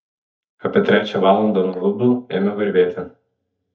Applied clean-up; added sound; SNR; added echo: neural mask model DeepFilterNet 3.